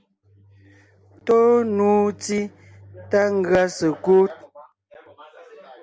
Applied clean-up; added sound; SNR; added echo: none; none; none; none.